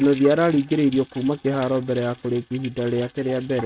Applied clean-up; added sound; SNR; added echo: neural mask model RNNoise.